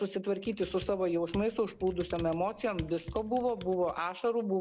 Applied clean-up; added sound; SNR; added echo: none; Computer keyboard; 14 dB; none.